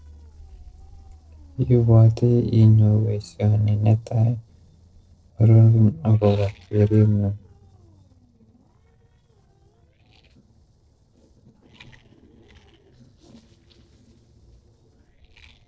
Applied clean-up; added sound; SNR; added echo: neural separator model SepFormer DNS4.